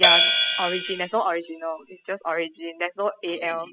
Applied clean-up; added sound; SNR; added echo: classical method spectral subtraction.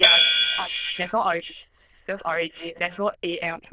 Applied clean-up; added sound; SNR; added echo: neural diffusion model UNIVERSE++.